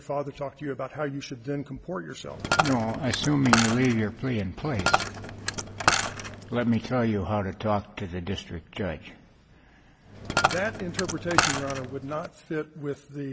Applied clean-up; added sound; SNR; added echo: none; Coin (dropping); -1 dB; none.